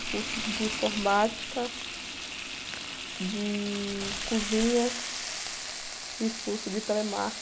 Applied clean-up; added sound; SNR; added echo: none; Frying (food); 4 dB; none.